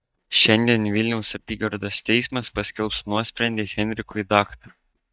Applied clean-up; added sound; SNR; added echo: neural mask model DeepFilterNet 3.